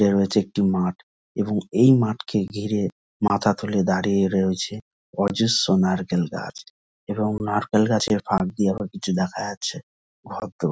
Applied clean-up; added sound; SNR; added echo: none; none; none; none.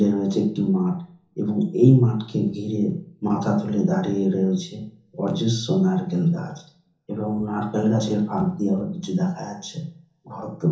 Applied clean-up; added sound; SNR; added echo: none; none; none; reverberation time 0.7 s.